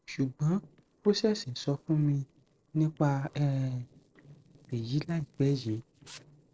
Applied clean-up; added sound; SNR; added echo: neural separator model SepFormer DNS4.